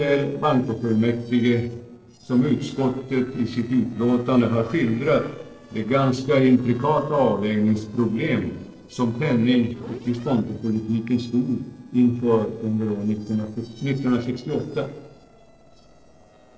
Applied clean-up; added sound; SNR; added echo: neural separator model SepFormer DNS4.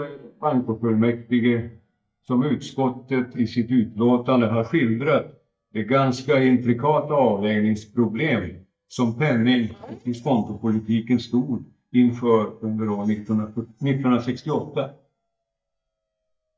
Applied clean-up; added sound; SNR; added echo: neural mask model DeepFilterNet 3.